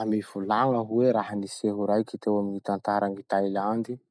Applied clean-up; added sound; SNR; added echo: none; none; none; none.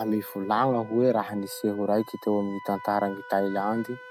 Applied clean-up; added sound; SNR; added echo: none; Wind instrument, woodwind instrument; 17 dB; none.